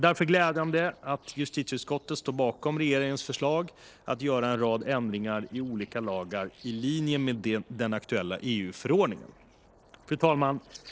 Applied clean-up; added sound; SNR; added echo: neural separator model SepFormer DNS4.